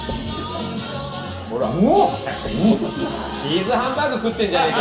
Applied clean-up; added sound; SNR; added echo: none; Knock / Wood; 20 dB; reverberation time 0.8 s.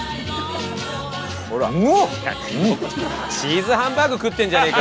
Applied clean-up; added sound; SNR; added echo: none; none; none; none.